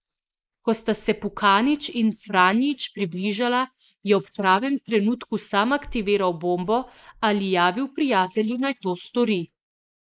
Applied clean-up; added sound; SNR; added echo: neural mask model Resemble Enhance denoiser.